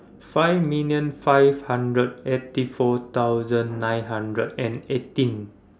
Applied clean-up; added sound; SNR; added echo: none; none; none; none.